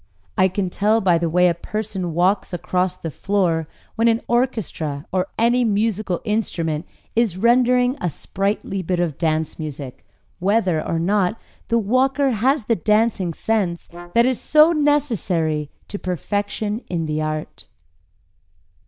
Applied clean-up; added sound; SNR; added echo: neural diffusion model UNIVERSE++.